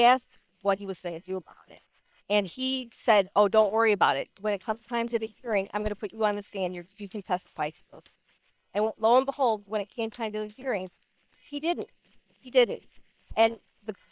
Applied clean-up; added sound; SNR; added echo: neural separator model SepFormer WHAM!.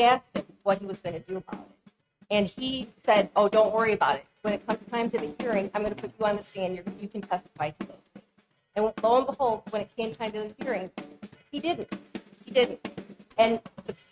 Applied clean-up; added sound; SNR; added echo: neural mask model RNNoise.